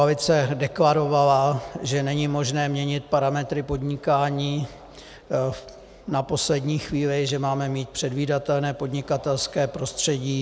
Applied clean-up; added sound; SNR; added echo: none; none; none; none.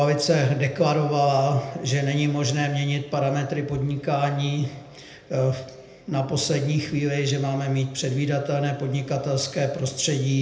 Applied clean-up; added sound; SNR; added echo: none; none; none; reverberation time 0.7 s.